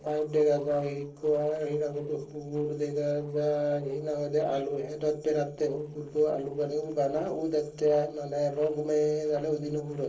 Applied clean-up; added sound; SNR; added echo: neural separator model SepFormer DNS4.